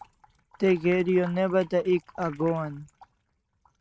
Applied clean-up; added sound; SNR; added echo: neural mask model RNNoise.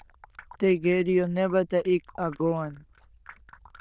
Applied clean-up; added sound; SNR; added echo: neural diffusion model UNIVERSE++.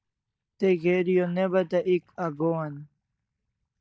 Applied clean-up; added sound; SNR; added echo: neural mask model DeepFilterNet 3.